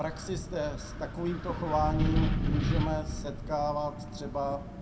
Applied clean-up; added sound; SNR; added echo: none; Wind; -1 dB; reverberation time 0.2 s.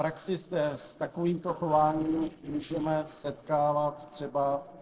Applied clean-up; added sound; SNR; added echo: neural separator model SepFormer DNS4.